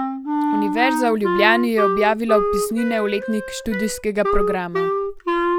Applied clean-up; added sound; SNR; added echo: none; Wind instrument, woodwind instrument; 1 dB; none.